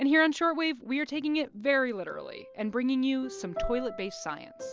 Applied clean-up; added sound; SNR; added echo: none; none; none; none.